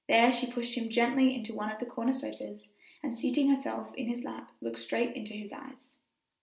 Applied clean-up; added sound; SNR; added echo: none; none; none; none.